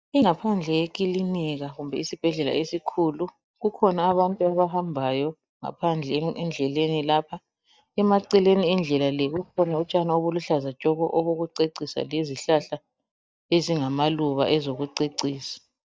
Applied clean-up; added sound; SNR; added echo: neural mask model DeepFilterNet 3.